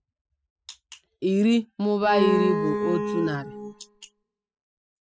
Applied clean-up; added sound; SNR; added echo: classical method spectral subtraction.